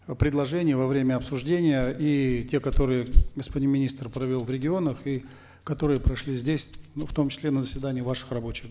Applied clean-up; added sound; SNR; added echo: none; Rattle; 5 dB; none.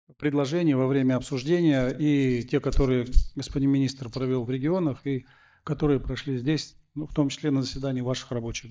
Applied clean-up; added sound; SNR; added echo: neural mask model DeepFilterNet 3.